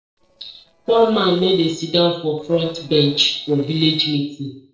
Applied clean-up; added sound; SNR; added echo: neural separator model SepFormer DNS4.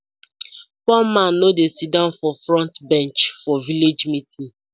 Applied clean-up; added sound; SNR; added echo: none; none; none; none.